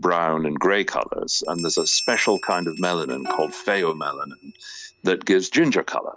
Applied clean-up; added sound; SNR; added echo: neural mask model RNNoise.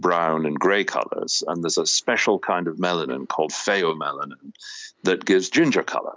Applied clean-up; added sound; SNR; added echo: none; none; none; none.